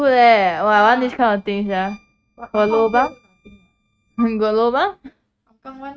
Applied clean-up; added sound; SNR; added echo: neural mask model RNNoise.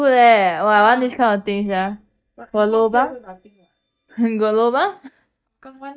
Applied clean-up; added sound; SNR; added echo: neural mask model DeepFilterNet 3.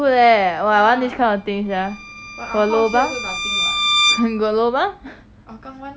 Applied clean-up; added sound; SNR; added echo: none; Bowed string instrument; 4 dB; none.